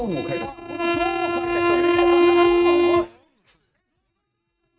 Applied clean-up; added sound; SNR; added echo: neural mask model RNNoise.